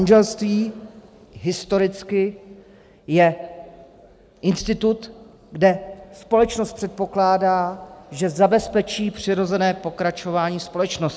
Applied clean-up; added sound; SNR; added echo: none; none; none; none.